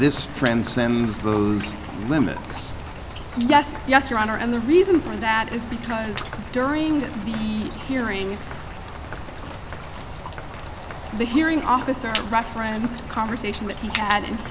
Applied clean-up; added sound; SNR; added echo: none; Rain; 9 dB; none.